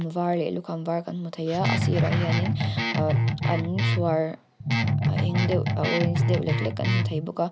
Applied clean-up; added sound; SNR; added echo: none; Guitar; -4 dB; none.